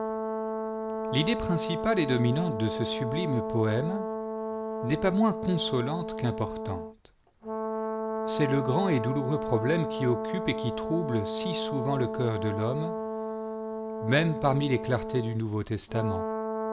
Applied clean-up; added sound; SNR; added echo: none; Brass instrument; 3 dB; none.